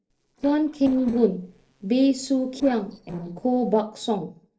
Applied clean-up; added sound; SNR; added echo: neural separator model SepFormer DNS4.